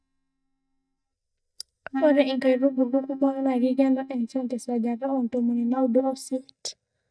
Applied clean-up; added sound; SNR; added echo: neural mask model DeepFilterNet 3.